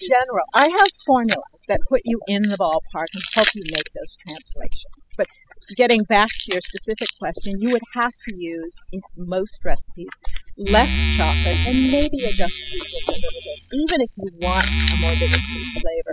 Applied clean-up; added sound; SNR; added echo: classical method spectral subtraction.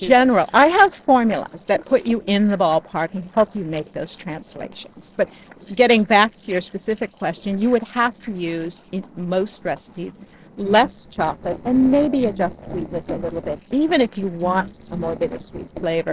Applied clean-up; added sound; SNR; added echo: neural separator model SepFormer DNS4.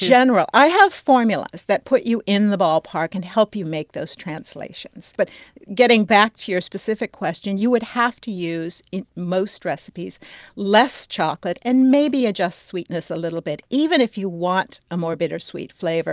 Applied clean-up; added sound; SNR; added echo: none; none; none; none.